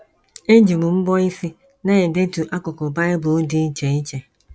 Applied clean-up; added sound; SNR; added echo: none; none; none; none.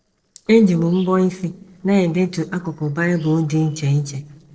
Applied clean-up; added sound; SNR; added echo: neural separator model SepFormer DNS4.